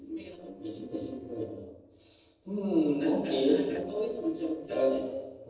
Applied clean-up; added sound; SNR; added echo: neural separator model SepFormer DNS4.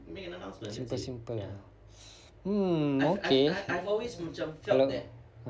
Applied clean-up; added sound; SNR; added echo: none; none; none; none.